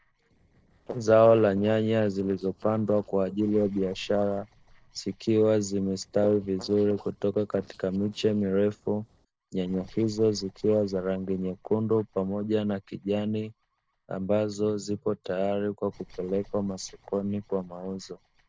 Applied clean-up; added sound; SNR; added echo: neural separator model SepFormer DNS4.